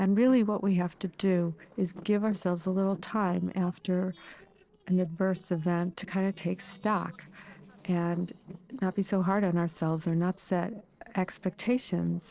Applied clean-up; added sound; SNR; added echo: neural separator model SepFormer DNS4.